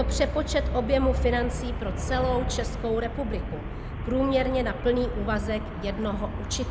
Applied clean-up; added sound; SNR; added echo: none; Traffic noise, roadway noise; 2 dB; none.